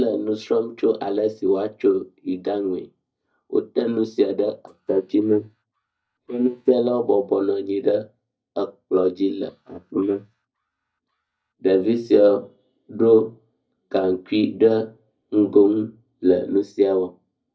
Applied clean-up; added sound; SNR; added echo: neural mask model DeepFilterNet 3.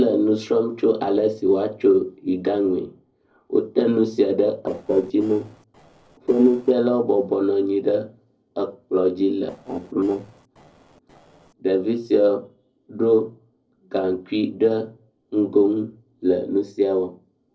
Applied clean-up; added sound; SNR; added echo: neural separator model SepFormer DNS4.